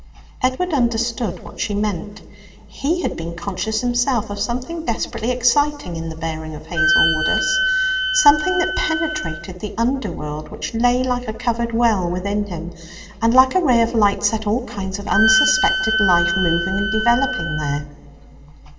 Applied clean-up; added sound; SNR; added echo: none; Wind instrument, woodwind instrument; 1 dB; reverberation time 2.5 s.